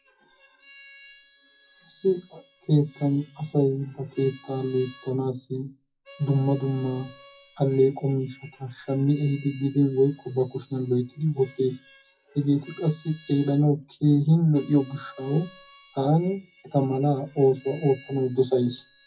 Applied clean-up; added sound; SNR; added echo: classical method WPE with log-MMSE.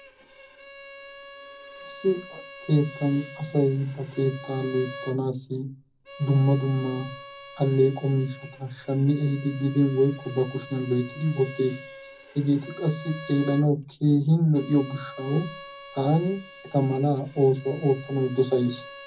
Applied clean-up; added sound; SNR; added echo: none; Bowed string instrument; 18 dB; reverberation time 0.4 s.